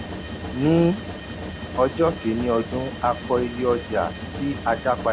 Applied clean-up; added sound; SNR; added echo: none; Mechanisms; 9 dB; none.